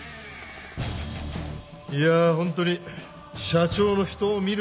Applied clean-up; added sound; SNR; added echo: none; none; none; none.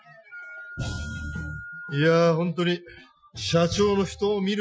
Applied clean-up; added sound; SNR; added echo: classical method Wiener filter.